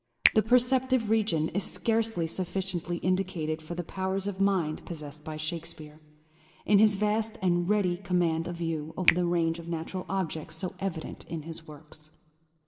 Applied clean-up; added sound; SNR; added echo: none; Finger snapping; 8 dB; reverberation time 1.5 s.